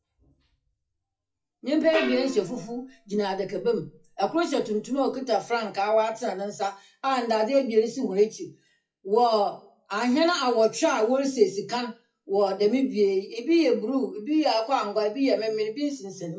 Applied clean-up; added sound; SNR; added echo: classical method WPE with log-MMSE.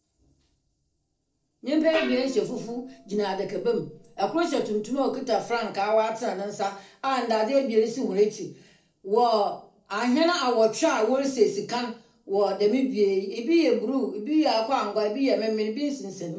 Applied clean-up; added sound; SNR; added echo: neural separator model SepFormer DNS4.